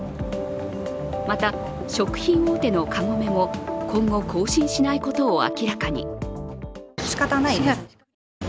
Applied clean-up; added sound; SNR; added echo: none; none; none; none.